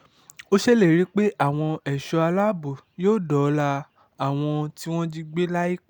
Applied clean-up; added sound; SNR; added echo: none; none; none; none.